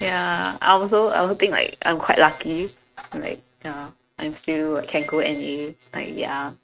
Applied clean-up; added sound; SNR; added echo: neural mask model RNNoise.